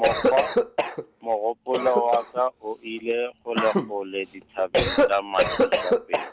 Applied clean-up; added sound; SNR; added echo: none; Cough; -1 dB; none.